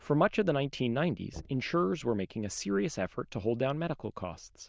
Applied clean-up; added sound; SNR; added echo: neural diffusion model UNIVERSE++.